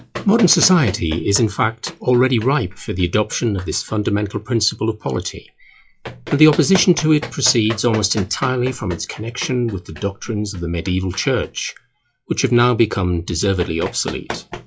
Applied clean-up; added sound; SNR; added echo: classical method log-MMSE.